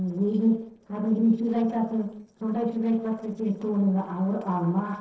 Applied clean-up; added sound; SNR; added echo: neural separator model SepFormer DNS4.